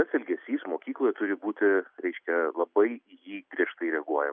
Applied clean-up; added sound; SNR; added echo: none; none; none; none.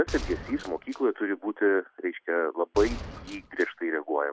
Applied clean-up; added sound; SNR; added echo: none; Gunshot, gunfire; 12 dB; none.